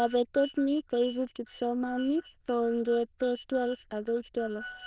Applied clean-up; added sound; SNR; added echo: neural diffusion model UNIVERSE++.